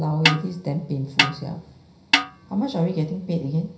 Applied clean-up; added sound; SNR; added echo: none; Snare drum; -2 dB; reverberation time 0.5 s.